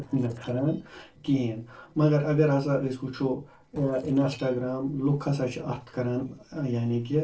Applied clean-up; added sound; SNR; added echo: neural separator model SepFormer DNS4.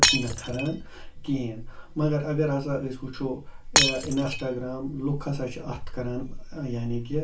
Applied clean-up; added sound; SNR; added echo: none; Shatter; -3 dB; reverberation time 0.2 s.